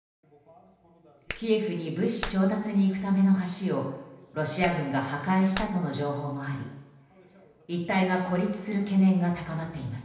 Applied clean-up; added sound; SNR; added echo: none; Clapping; 14 dB; reverberation time 0.9 s.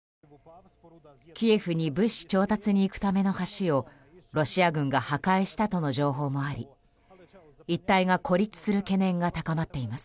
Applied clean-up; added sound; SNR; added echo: none; none; none; none.